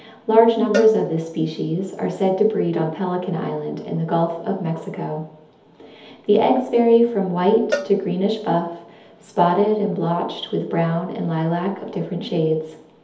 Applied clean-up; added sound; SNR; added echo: none; Cowbell; 13 dB; reverberation time 0.8 s.